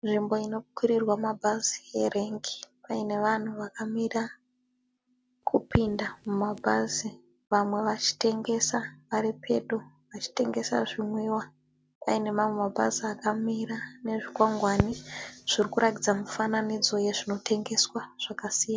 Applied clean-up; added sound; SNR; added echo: none; Crackle; 8 dB; none.